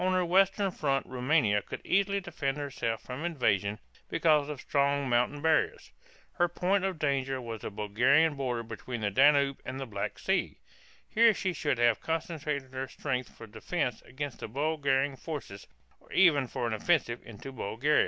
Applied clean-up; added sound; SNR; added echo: none; none; none; none.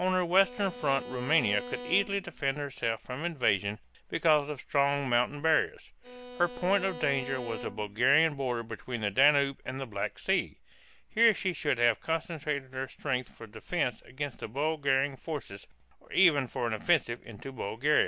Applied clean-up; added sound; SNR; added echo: none; Bowed string instrument; 12 dB; none.